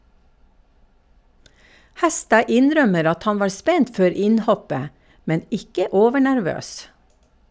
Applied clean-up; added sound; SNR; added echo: none; none; none; none.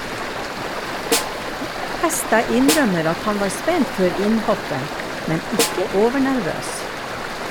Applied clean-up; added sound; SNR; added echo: none; Stream + Snare drum; 3 dB; none.